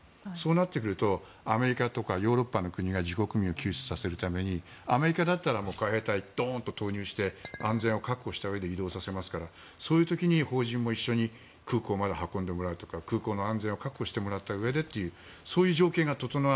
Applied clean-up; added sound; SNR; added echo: none; Chink, clink; 17 dB; none.